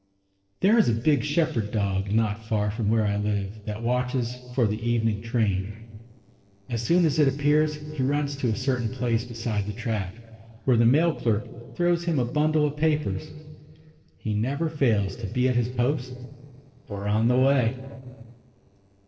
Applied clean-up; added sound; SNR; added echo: neural separator model SepFormer DNS4.